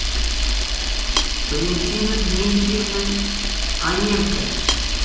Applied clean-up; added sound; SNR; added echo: none; Camera; -4 dB; reverberation time 0.9 s.